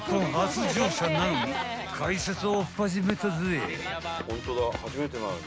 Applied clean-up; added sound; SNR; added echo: none; Walk, footsteps; 18 dB; none.